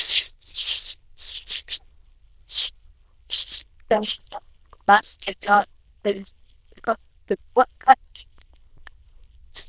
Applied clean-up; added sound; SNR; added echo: neural diffusion model UNIVERSE++.